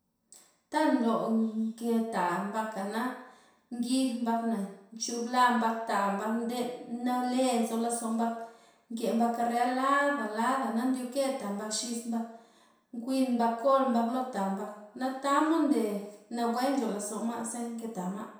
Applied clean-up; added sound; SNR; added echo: none; none; none; reverberation time 0.7 s.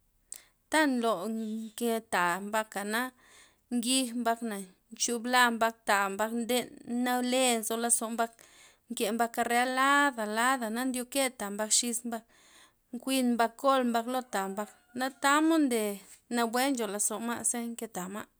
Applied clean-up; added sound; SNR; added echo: none; none; none; none.